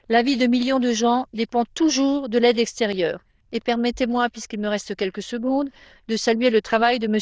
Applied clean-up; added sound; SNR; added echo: neural diffusion model UNIVERSE++.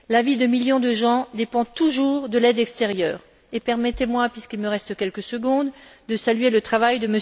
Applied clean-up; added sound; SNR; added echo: none; Bass drum; 19 dB; none.